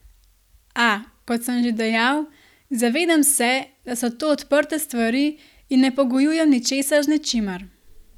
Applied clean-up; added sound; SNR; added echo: none; none; none; none.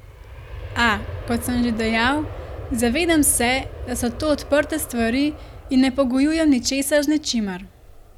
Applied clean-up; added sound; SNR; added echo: none; Aircraft; 13 dB; none.